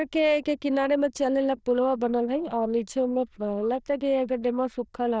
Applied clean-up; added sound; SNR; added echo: neural diffusion model UNIVERSE++.